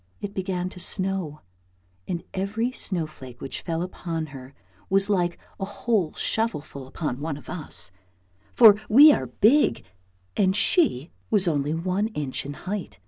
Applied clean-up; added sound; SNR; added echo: none; none; none; none.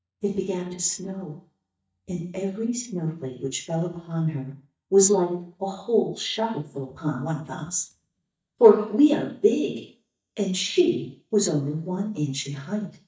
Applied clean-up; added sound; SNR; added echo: neural mask model DeepFilterNet 3.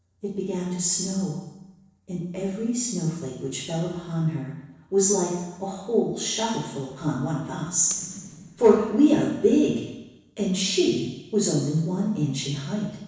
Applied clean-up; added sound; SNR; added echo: neural separator model SepFormer DNS4.